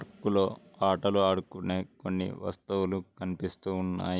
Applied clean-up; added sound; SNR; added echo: none; none; none; none.